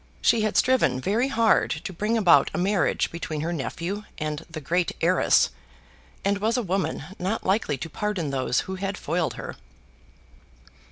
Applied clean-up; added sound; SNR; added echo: none; none; none; none.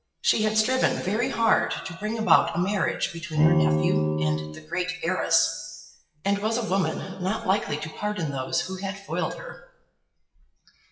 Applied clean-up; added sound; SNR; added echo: classical method WPE with log-MMSE.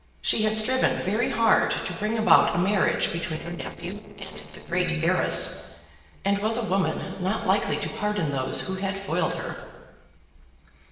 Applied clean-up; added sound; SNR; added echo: neural separator model SepFormer DNS4.